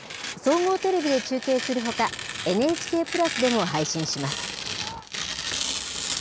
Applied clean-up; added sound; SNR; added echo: none; Tearing; 6 dB; none.